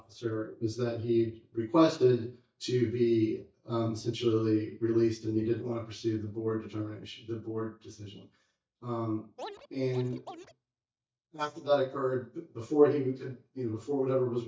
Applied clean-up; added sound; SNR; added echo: neural mask model DeepFilterNet 3.